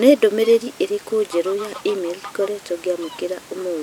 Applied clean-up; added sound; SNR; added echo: none; Water + Fowl; 19 dB; none.